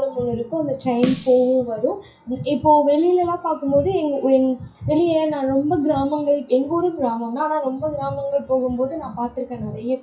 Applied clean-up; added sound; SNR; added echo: classical method WPE with log-MMSE.